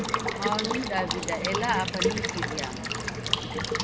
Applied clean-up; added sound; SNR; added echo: none; Water tap, faucet / Water / Liquid; -4 dB; none.